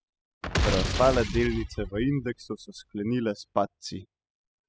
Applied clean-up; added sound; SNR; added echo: classical method spectral subtraction.